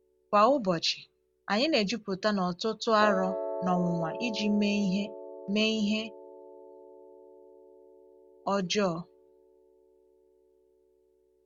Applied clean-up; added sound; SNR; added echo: none; Piano; 11 dB; none.